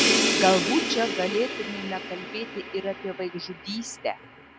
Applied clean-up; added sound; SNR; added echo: none; Crash cymbal; 0 dB; none.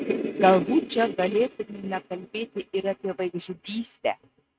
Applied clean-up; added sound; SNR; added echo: neural mask model RNNoise.